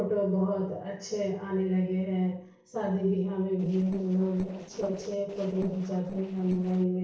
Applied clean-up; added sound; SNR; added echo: neural separator model SepFormer DNS4.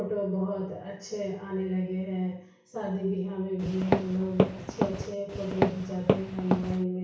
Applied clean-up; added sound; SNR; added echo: none; Walk, footsteps; -2 dB; reverberation time 0.6 s.